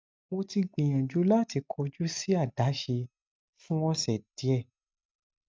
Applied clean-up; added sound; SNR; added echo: neural mask model DeepFilterNet 3.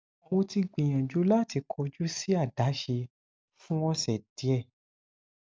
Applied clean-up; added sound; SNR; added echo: none; none; none; none.